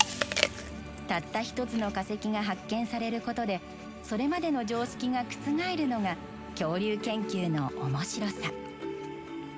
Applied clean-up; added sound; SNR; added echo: none; Chewing, mastication; 8 dB; none.